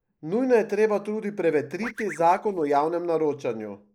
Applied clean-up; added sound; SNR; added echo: neural mask model Resemble Enhance denoiser.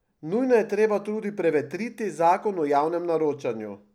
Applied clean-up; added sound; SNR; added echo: none; none; none; none.